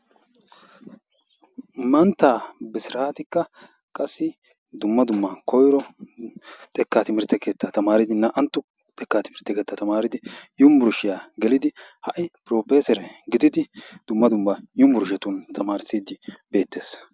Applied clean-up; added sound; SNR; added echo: none; none; none; none.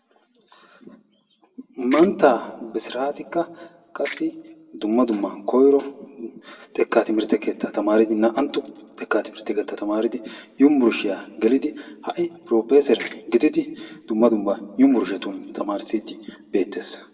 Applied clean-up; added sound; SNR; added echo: none; Ratchet, pawl; 13 dB; reverberation time 1.1 s.